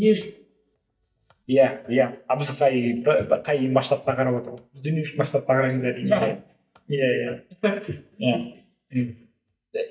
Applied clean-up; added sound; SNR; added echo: neural mask model DeepFilterNet 3.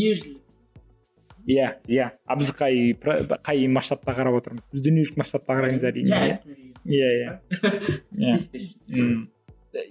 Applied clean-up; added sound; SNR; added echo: none; none; none; none.